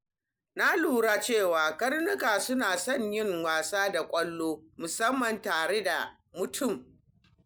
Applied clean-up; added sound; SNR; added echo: none; none; none; none.